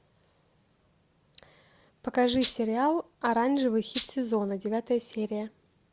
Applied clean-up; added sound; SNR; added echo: none; Rattle (instrument); 10 dB; none.